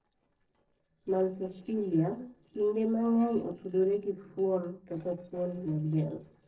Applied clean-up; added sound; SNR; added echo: neural separator model SepFormer DNS4.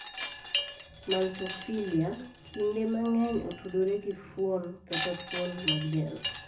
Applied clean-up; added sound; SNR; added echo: none; Wind chime; 7 dB; reverberation time 0.4 s.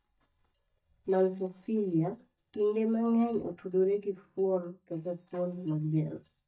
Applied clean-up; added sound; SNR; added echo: neural mask model DeepFilterNet 3.